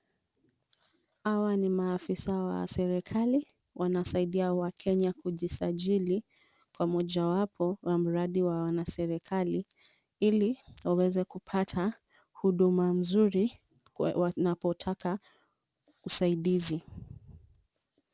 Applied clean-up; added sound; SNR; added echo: none; none; none; none.